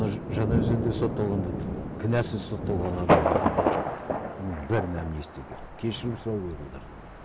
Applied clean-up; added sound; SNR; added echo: none; Thunder; -2 dB; none.